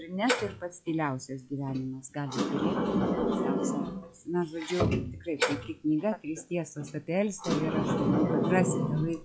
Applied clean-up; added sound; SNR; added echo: classical method log-MMSE.